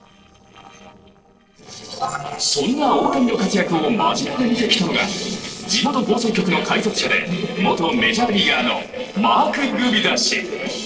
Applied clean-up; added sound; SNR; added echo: neural separator model SepFormer DNS4.